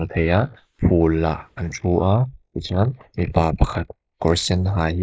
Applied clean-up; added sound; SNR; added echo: neural mask model Resemble Enhance denoiser.